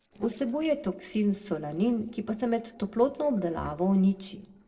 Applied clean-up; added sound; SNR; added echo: neural separator model SepFormer DNS4.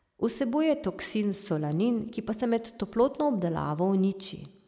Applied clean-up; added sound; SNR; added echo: none; none; none; none.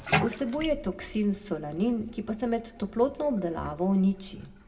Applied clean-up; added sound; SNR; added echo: none; Bathtub (filling or washing); 8 dB; reverberation time 0.2 s.